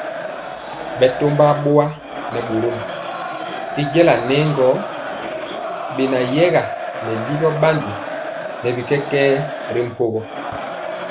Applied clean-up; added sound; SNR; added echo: none; Crowd; 7 dB; none.